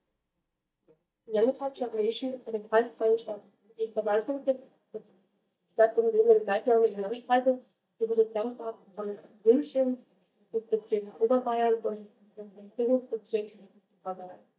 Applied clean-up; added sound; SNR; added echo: neural mask model DeepFilterNet 3.